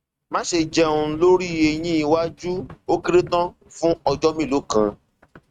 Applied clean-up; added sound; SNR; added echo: neural mask model RNNoise.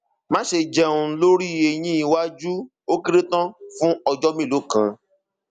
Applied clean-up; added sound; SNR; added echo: none; none; none; none.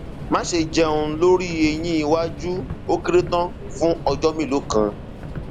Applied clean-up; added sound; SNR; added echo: none; Subway, metro, underground; 10 dB; none.